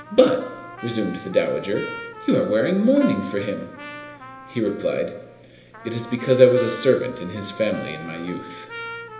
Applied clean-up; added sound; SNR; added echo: none; Trumpet; 16 dB; reverberation time 0.8 s.